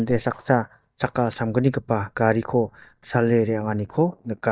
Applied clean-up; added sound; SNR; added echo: neural mask model DeepFilterNet 3.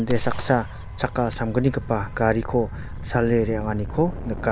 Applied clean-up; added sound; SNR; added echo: none; Gunshot, gunfire + Gull, seagull / Waves, surf / Siren; 7 dB; none.